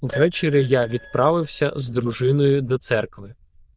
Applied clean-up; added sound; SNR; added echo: neural diffusion model UNIVERSE++.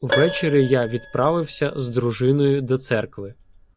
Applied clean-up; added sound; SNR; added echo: none; Keyboard (musical); 11 dB; none.